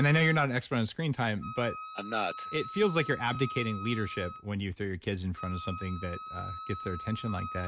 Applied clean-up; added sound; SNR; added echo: none; Wind instrument, woodwind instrument; 12 dB; none.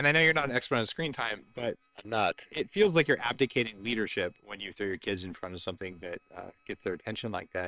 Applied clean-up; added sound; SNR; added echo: neural separator model SepFormer WHAM!.